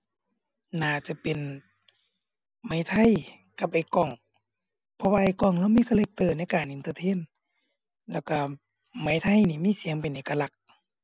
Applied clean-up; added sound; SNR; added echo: none; none; none; none.